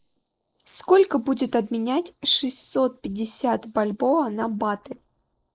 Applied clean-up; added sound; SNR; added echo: neural mask model Resemble Enhance denoiser.